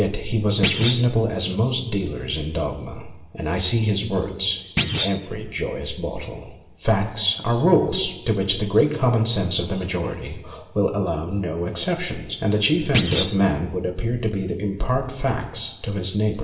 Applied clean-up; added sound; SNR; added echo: none; Thump, thud; 5 dB; reverberation time 1.2 s.